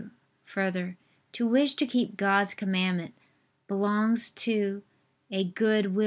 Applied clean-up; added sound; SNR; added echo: none; none; none; none.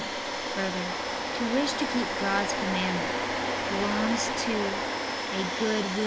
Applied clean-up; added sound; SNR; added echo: none; Domestic sounds, home sounds; -1 dB; none.